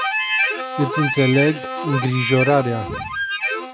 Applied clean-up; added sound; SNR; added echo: none; Harmonica; 3 dB; none.